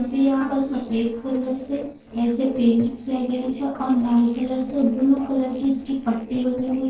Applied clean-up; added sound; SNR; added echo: neural separator model SepFormer DNS4.